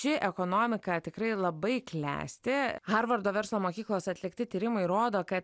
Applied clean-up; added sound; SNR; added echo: none; none; none; none.